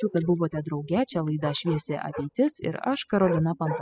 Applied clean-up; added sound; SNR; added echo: classical method spectral subtraction.